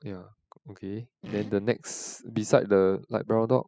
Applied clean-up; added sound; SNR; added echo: classical method spectral subtraction.